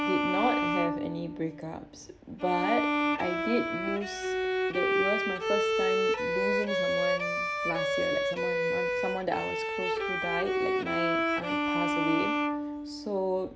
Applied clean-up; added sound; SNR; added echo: none; Bowed string instrument; -4 dB; none.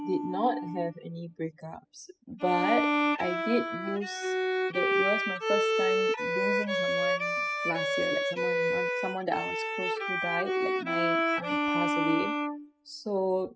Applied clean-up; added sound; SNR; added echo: classical method spectral subtraction.